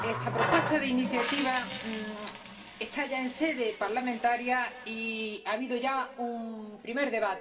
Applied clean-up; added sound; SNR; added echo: none; Water tap, faucet; 6 dB; reverberation time 2.6 s.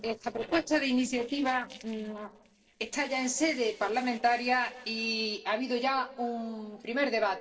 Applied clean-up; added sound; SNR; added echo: neural separator model SepFormer DNS4.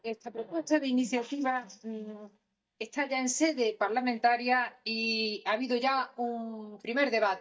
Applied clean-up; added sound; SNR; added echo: neural mask model DeepFilterNet 3.